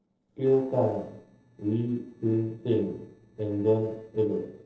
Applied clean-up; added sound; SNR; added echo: neural separator model SepFormer DNS4.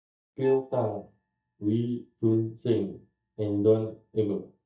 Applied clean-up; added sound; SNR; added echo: neural mask model DeepFilterNet 3.